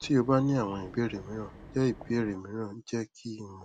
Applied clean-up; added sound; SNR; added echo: none; Wind; 17 dB; none.